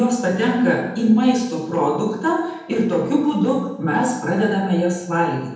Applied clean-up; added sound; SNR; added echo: none; none; none; reverberation time 0.9 s.